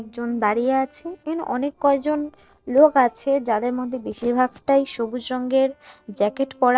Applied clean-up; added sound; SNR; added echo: neural separator model SepFormer DNS4.